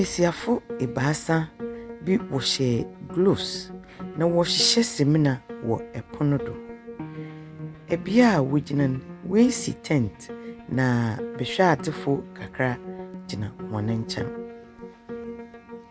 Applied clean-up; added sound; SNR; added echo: none; Piano; 12 dB; none.